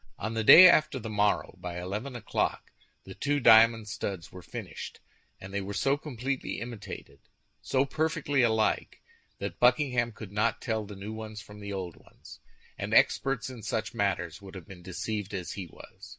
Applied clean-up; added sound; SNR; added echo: none; none; none; none.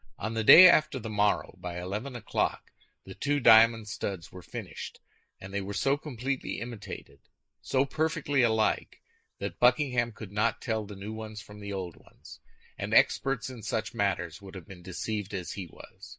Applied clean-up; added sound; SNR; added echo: neural mask model Resemble Enhance denoiser.